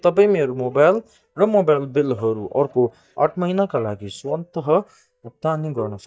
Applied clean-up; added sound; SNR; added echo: neural mask model DeepFilterNet 3.